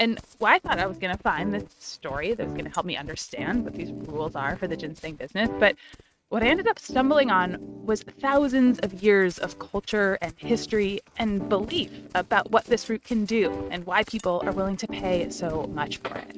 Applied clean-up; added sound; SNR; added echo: neural mask model RNNoise.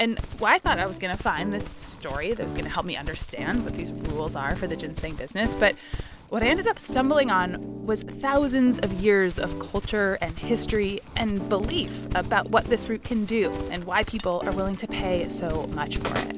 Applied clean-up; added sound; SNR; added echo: none; Livestock, farm animals, working animals; 10 dB; none.